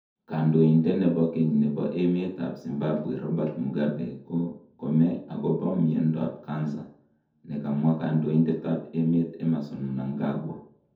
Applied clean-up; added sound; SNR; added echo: none; none; none; reverberation time 0.5 s.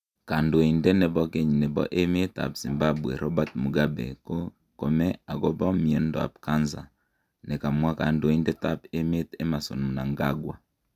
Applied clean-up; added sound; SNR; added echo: none; none; none; none.